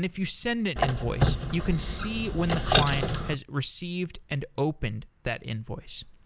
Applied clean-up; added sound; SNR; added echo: none; Squeak; -3 dB; none.